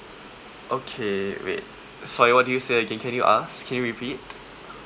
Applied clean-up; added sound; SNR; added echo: none; none; none; none.